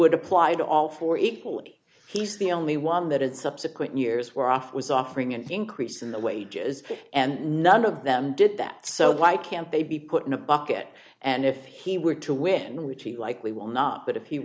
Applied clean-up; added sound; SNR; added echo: none; none; none; none.